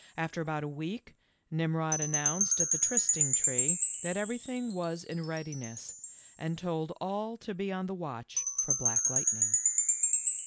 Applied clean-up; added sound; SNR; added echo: none; Wind chime / Percussion; -4 dB; none.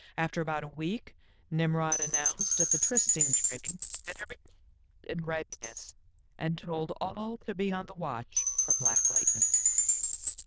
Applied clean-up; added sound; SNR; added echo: neural diffusion model UNIVERSE++.